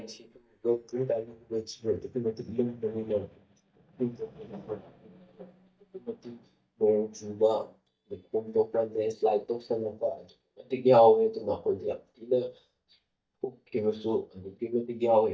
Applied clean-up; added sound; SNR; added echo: neural mask model DeepFilterNet 3.